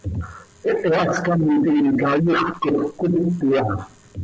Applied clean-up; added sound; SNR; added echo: none; none; none; none.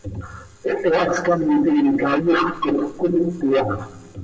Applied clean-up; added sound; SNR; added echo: none; none; none; reverberation time 1.4 s.